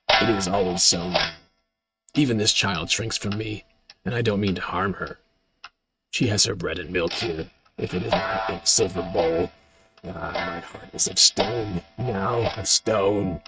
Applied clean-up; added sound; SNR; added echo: neural mask model RNNoise.